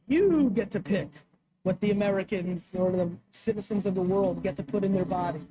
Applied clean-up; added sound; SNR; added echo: neural mask model RNNoise.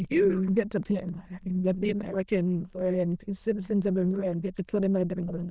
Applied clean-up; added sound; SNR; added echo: neural diffusion model UNIVERSE++.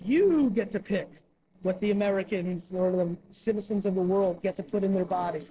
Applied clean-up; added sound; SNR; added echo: neural separator model SepFormer DNS4.